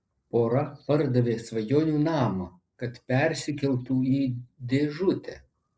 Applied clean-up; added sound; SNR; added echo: neural separator model SepFormer DNS4.